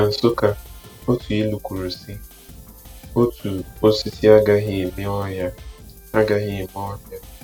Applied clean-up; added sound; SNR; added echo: none; Drum kit; 18 dB; none.